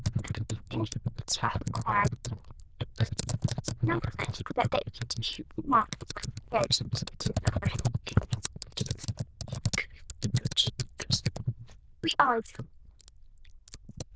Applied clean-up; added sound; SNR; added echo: neural diffusion model UNIVERSE++.